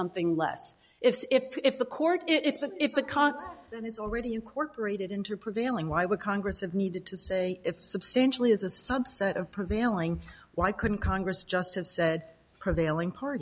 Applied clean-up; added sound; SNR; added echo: none; none; none; none.